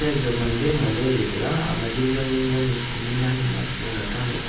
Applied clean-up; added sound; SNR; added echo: none; Water tap, faucet; 6 dB; reverberation time 0.6 s.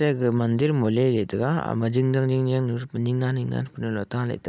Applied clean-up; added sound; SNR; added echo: none; none; none; none.